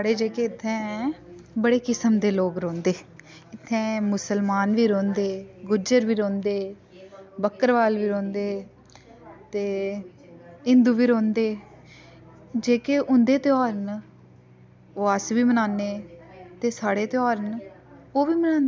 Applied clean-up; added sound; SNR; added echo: none; none; none; none.